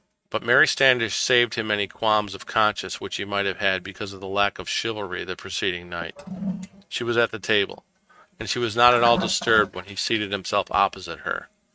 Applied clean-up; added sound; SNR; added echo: neural mask model RNNoise.